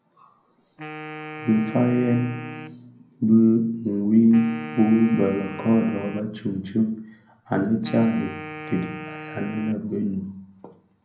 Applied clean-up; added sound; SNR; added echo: none; Wind instrument, woodwind instrument; 15 dB; reverberation time 0.6 s.